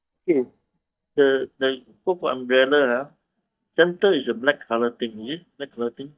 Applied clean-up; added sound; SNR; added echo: neural mask model DeepFilterNet 3.